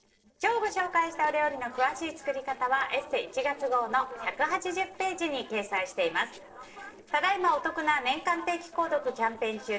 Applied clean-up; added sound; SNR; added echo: neural separator model SepFormer DNS4.